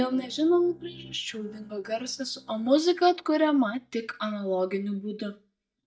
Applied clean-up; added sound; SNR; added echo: neural mask model DeepFilterNet 3.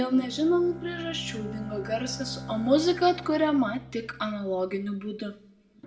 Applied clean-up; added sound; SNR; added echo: none; Bowed string instrument; 14 dB; reverberation time 0.5 s.